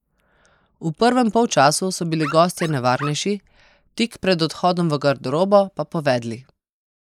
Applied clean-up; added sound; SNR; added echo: neural mask model Resemble Enhance denoiser.